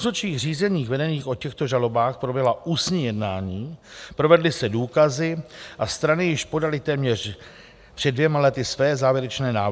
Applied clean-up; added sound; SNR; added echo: none; none; none; none.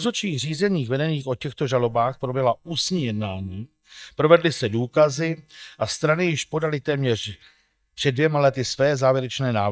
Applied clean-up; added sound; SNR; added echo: neural mask model DeepFilterNet 3.